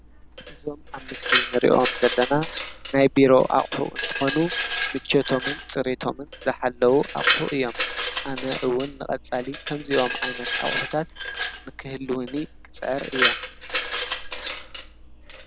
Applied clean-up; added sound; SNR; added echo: none; Glass; 3 dB; none.